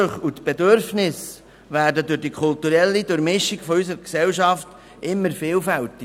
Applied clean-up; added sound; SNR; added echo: none; none; none; none.